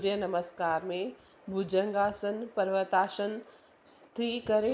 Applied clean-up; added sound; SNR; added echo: none; none; none; none.